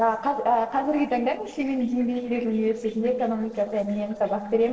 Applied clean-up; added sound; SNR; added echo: neural separator model SepFormer DNS4.